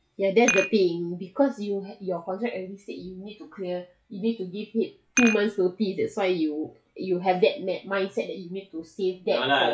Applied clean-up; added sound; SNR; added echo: classical method WPE with log-MMSE.